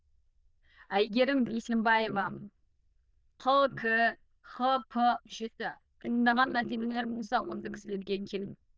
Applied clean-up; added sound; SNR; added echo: neural diffusion model UNIVERSE++.